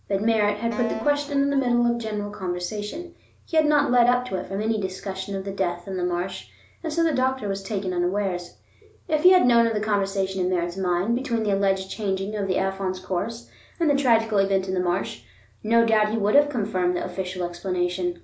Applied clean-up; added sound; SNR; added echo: none; Wind instrument, woodwind instrument; 13 dB; none.